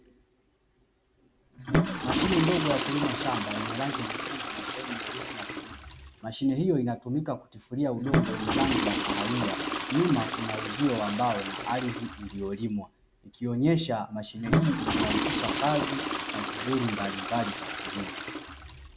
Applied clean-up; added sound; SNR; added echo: none; Toilet flush / Water; 0 dB; none.